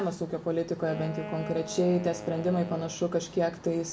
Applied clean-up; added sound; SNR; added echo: none; Wind instrument, woodwind instrument; 13 dB; none.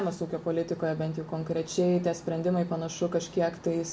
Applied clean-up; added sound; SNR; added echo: none; none; none; none.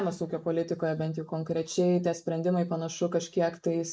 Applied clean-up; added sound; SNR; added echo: neural mask model Resemble Enhance denoiser.